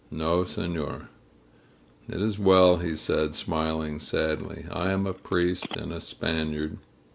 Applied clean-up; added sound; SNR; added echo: none; Telephone; 17 dB; none.